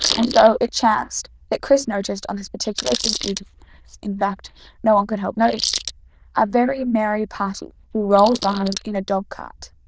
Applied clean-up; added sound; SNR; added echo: neural diffusion model UNIVERSE++.